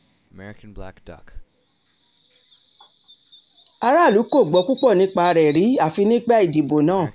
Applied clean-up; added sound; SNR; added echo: none; Bird vocalization, bird call, bird song; 20 dB; none.